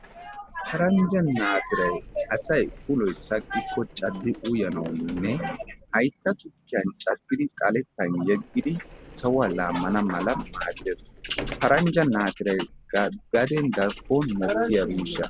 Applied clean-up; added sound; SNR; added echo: none; Sliding door; 19 dB; none.